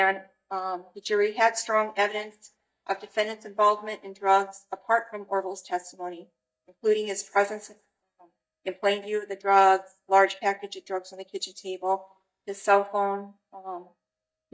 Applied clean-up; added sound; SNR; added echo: neural mask model DeepFilterNet 3.